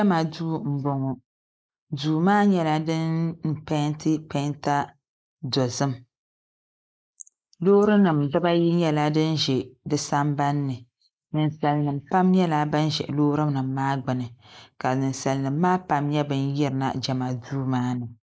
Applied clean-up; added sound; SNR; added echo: neural mask model Resemble Enhance denoiser.